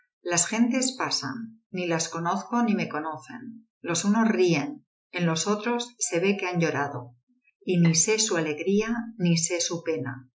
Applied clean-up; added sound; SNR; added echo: classical method Wiener filter.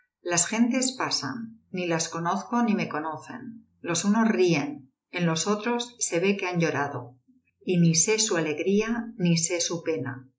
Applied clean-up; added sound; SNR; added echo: neural mask model Resemble Enhance denoiser.